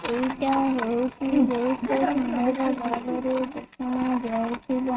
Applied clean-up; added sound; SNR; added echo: neural mask model RNNoise.